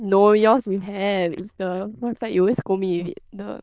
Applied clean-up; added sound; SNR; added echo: neural diffusion model UNIVERSE++.